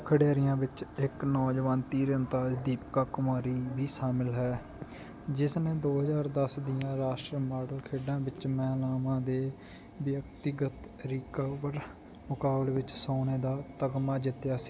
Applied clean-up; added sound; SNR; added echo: none; none; none; none.